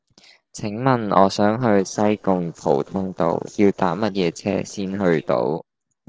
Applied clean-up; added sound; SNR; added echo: neural separator model SepFormer DNS4.